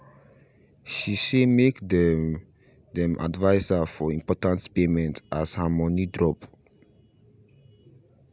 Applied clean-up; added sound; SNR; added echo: none; none; none; none.